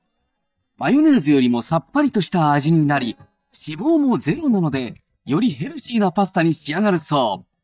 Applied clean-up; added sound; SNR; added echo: neural mask model DeepFilterNet 3.